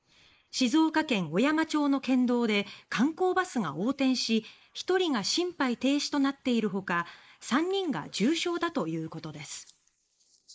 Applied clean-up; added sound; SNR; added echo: neural mask model Resemble Enhance denoiser.